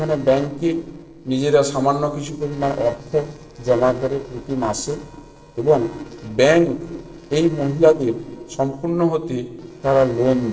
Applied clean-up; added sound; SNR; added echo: neural separator model SepFormer DNS4.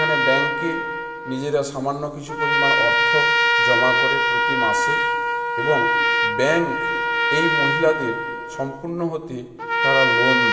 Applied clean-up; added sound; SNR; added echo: none; Trumpet; -4 dB; reverberation time 2.6 s.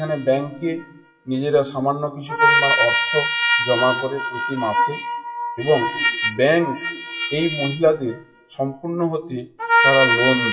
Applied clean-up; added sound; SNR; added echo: classical method WPE with log-MMSE.